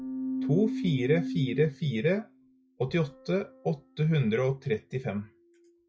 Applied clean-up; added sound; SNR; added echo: classical method log-MMSE.